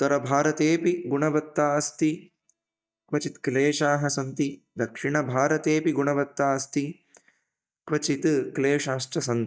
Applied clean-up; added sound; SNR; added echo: neural mask model DeepFilterNet 3.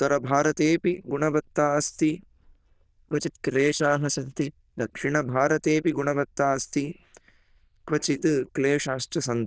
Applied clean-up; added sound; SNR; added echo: neural diffusion model UNIVERSE++.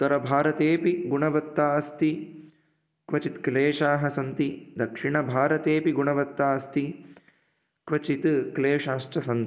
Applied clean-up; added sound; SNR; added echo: none; none; none; none.